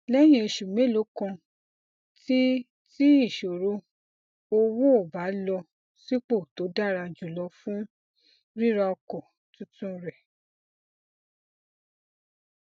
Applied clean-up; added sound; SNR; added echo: none; none; none; none.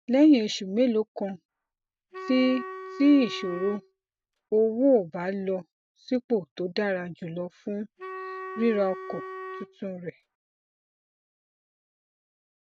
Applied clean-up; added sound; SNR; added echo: none; Wind instrument, woodwind instrument; 12 dB; none.